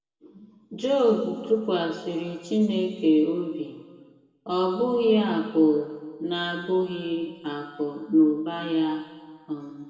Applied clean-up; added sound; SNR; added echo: none; none; none; reverberation time 1.6 s.